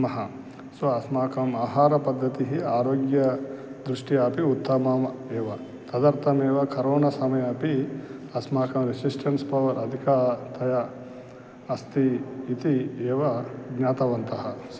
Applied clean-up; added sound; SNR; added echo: none; none; none; none.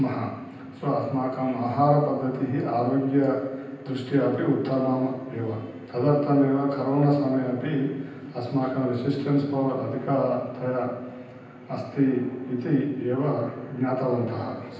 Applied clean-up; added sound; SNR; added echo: none; none; none; reverberation time 0.9 s.